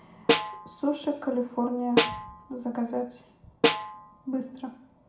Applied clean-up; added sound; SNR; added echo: none; Snare drum; -3 dB; reverberation time 0.5 s.